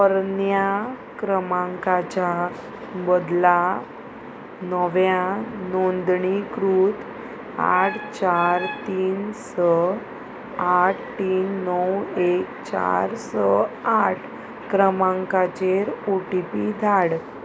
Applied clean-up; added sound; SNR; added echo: none; none; none; none.